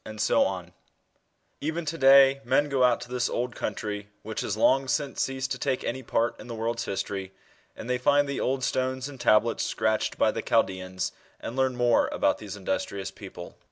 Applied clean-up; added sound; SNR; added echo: none; none; none; none.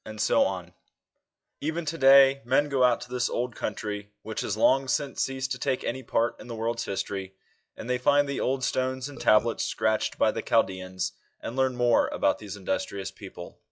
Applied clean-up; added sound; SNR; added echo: classical method log-MMSE.